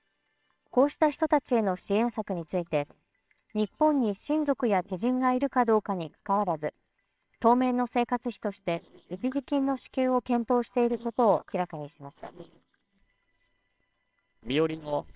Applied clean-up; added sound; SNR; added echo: neural separator model SepFormer WHAMR!.